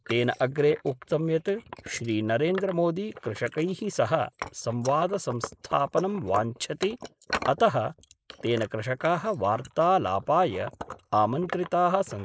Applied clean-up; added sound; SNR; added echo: neural mask model Resemble Enhance denoiser.